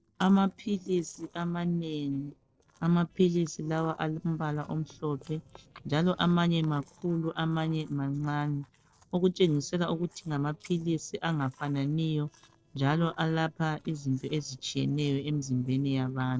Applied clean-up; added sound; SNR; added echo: neural separator model SepFormer DNS4.